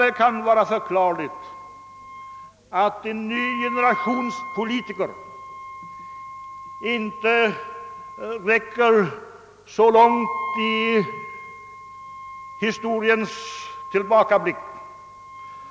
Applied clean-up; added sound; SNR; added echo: none; Wind instrument, woodwind instrument; 11 dB; none.